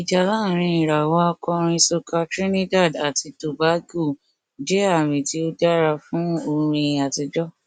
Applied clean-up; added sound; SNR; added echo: none; none; none; none.